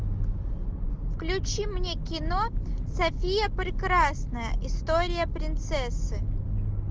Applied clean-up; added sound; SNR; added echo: none; none; none; none.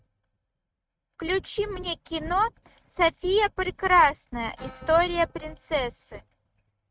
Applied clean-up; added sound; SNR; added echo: neural mask model RNNoise.